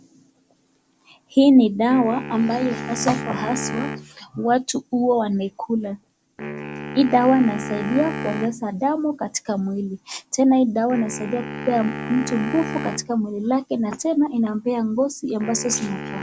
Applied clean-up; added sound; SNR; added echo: none; Wind instrument, woodwind instrument; 11 dB; none.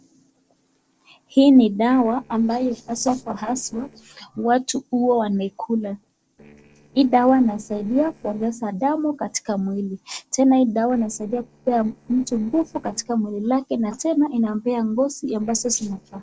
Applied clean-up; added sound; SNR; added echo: neural separator model SepFormer DNS4.